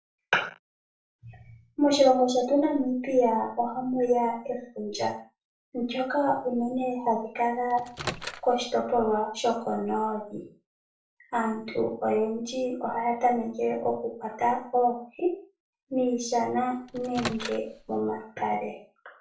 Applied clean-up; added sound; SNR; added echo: none; Microwave oven; 11 dB; reverberation time 0.4 s.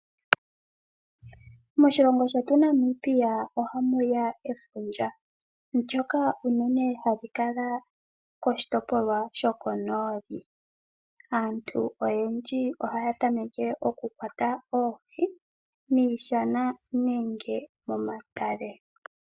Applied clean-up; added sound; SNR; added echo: none; none; none; none.